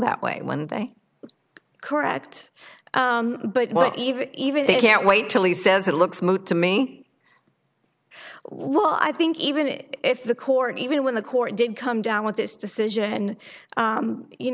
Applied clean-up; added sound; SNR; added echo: none; none; none; none.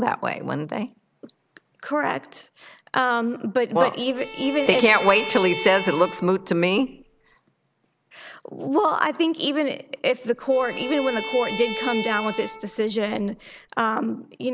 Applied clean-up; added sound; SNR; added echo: none; Bowed string instrument; 10 dB; none.